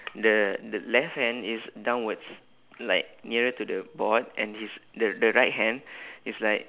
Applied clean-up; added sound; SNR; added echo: none; none; none; none.